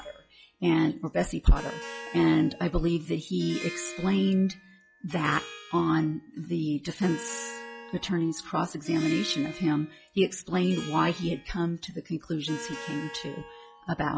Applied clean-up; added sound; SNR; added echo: classical method log-MMSE.